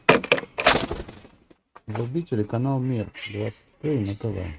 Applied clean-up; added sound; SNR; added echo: neural mask model RNNoise.